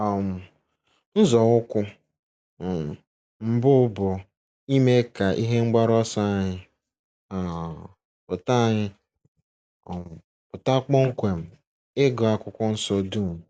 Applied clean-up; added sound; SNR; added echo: none; none; none; none.